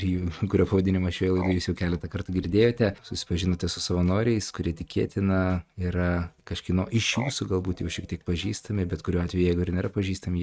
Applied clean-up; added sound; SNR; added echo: neural mask model RNNoise.